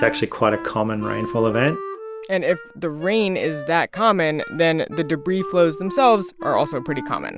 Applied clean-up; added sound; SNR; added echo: none; Wind instrument, woodwind instrument; 13 dB; none.